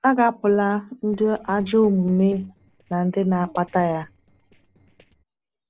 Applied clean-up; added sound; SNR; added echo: neural separator model SepFormer DNS4.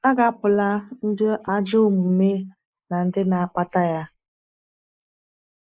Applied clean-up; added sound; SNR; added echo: neural mask model Resemble Enhance denoiser.